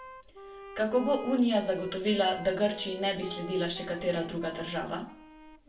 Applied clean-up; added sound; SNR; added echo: none; Wind instrument, woodwind instrument; 16 dB; reverberation time 0.3 s.